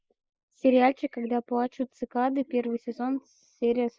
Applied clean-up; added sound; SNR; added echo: neural mask model Resemble Enhance denoiser.